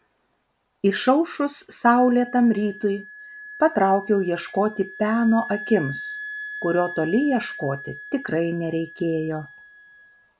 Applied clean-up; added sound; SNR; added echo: none; Wind instrument, woodwind instrument; 15 dB; none.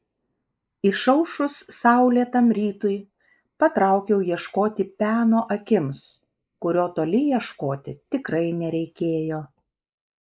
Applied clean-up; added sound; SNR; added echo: neural mask model Resemble Enhance denoiser.